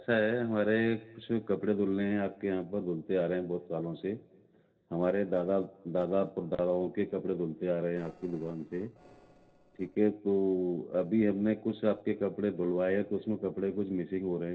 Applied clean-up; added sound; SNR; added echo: neural separator model SepFormer DNS4.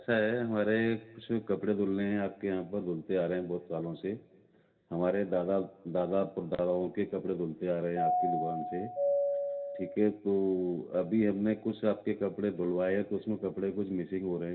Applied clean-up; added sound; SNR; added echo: none; Doorbell; 0 dB; reverberation time 1.1 s.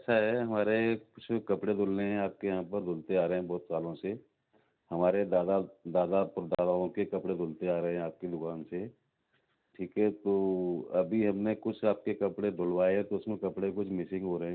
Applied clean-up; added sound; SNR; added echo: none; none; none; none.